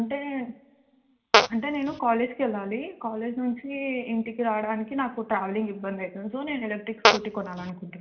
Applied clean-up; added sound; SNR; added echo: none; Fart; -4 dB; reverberation time 1.3 s.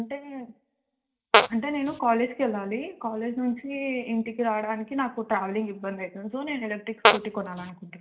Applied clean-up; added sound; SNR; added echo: neural mask model DeepFilterNet 3.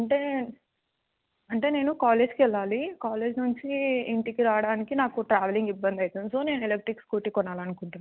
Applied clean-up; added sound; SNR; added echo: none; none; none; none.